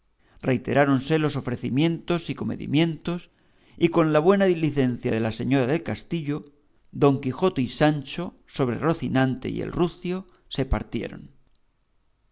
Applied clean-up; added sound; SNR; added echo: none; none; none; none.